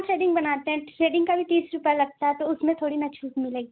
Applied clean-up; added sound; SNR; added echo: none; none; none; none.